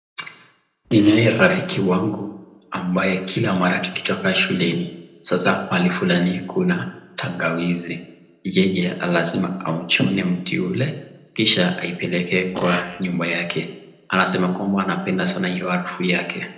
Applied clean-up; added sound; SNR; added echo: neural separator model SepFormer DNS4.